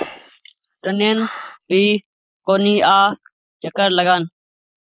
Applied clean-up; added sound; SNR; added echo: neural mask model Resemble Enhance denoiser.